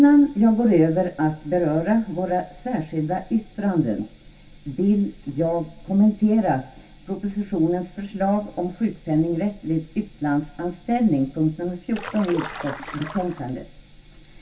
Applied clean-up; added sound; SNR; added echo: none; Stream; 12 dB; reverberation time 0.2 s.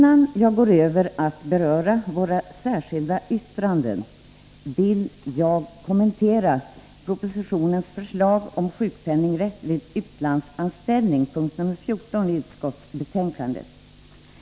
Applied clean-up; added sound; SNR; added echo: none; none; none; none.